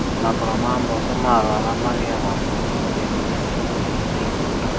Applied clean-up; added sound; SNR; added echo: none; Ocean; -4 dB; none.